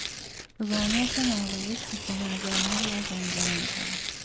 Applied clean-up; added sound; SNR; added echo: none; Tearing; 0 dB; none.